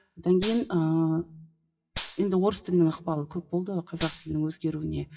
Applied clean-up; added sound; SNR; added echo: classical method WPE with log-MMSE.